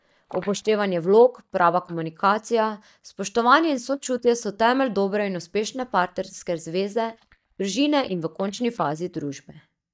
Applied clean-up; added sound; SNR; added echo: neural mask model DeepFilterNet 3.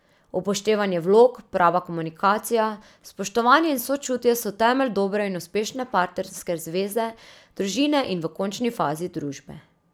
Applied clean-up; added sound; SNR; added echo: none; none; none; none.